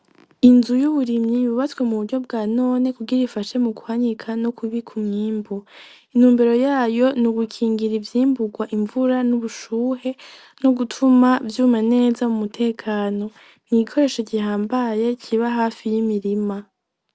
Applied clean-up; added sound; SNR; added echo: none; none; none; none.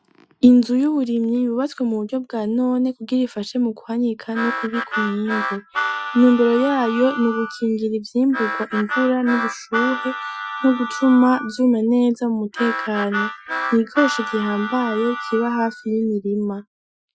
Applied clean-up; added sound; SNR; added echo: classical method Wiener filter.